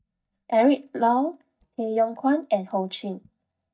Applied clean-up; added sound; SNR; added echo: neural mask model DeepFilterNet 3.